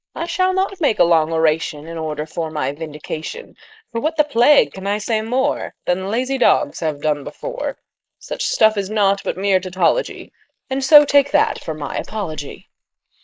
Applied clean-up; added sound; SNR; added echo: neural mask model Resemble Enhance denoiser.